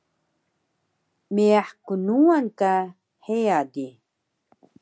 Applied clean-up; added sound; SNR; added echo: none; none; none; none.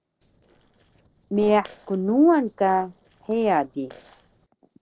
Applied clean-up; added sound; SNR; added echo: neural separator model SepFormer DNS4.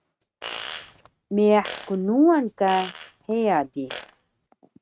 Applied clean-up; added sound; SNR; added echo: neural mask model RNNoise.